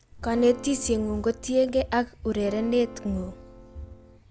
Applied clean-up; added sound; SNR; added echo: none; Acoustic guitar / Strum; 17 dB; none.